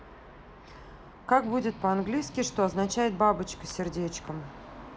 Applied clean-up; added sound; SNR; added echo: none; Strum; 18 dB; none.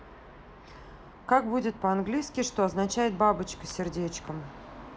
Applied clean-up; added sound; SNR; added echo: none; none; none; none.